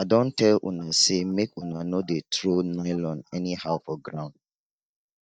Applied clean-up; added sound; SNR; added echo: neural mask model DeepFilterNet 3.